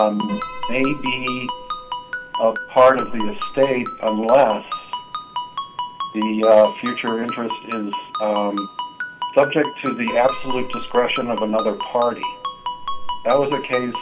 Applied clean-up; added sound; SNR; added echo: none; Piano + Ringtone; 7 dB; none.